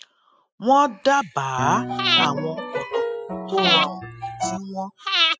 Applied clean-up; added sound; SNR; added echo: classical method spectral subtraction.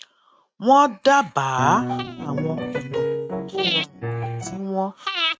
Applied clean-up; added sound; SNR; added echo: neural mask model RNNoise.